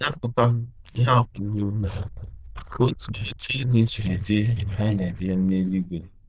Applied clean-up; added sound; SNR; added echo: neural diffusion model UNIVERSE++.